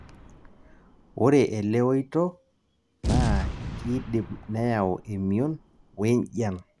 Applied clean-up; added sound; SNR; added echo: none; Boom; 8 dB; none.